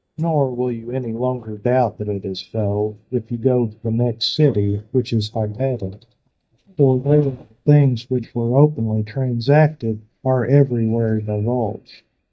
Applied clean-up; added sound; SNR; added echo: neural mask model DeepFilterNet 3.